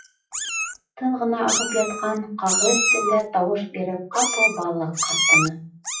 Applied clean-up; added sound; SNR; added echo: classical method WPE with log-MMSE.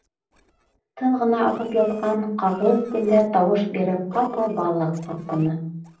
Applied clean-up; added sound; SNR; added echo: neural separator model SepFormer DNS4.